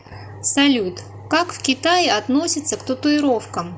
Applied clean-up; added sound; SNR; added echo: none; none; none; none.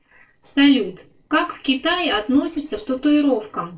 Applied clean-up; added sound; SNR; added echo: neural separator model SepFormer DNS4.